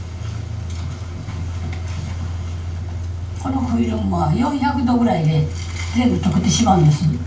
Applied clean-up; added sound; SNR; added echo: none; Idling / Engine starting / Accelerating, revving, vroom / Car; 6 dB; reverberation time 0.3 s.